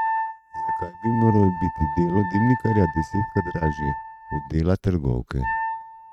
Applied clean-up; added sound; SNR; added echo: neural mask model RNNoise.